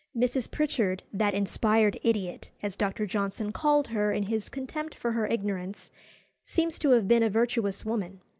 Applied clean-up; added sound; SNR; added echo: none; none; none; none.